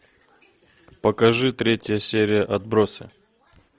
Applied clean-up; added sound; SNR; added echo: none; none; none; none.